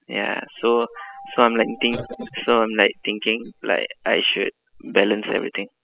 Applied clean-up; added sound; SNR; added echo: classical method spectral subtraction.